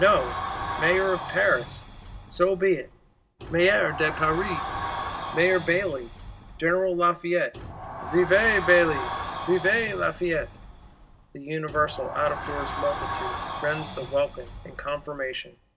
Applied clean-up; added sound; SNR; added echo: none; Sliding door; 9 dB; none.